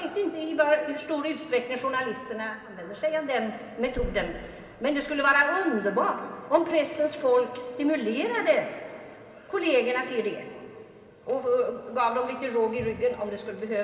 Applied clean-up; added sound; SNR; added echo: none; none; none; reverberation time 2.1 s.